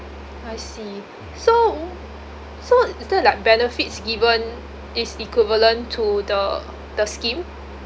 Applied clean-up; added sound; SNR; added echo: none; Musical instrument; 16 dB; none.